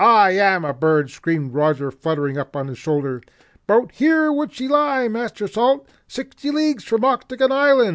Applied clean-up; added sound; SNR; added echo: none; none; none; none.